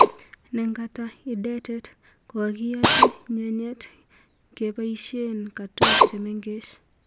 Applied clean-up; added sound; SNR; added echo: none; Drill; -5 dB; none.